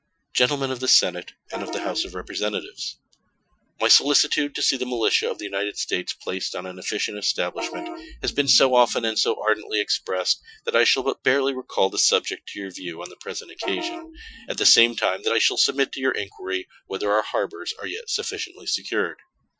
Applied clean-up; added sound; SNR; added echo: classical method Wiener filter.